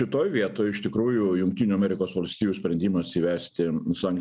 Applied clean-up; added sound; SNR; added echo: none; none; none; none.